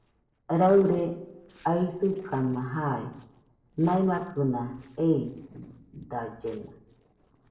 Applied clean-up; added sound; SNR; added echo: neural separator model SepFormer DNS4.